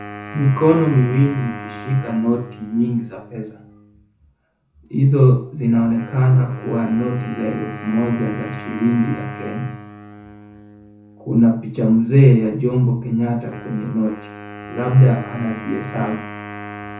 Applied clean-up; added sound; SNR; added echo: none; Wind instrument, woodwind instrument; 16 dB; reverberation time 0.6 s.